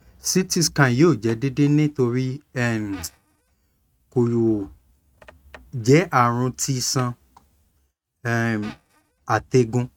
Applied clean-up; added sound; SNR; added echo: neural mask model RNNoise.